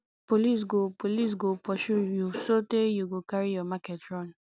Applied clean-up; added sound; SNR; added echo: none; none; none; none.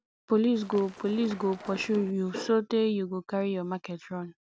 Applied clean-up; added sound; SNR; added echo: none; Run; 18 dB; none.